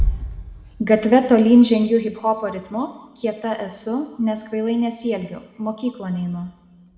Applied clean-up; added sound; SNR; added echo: none; Bass drum; 12 dB; reverberation time 1.3 s.